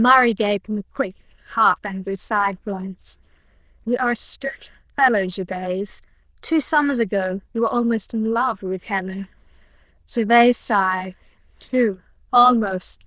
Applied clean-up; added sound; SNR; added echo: neural diffusion model UNIVERSE++.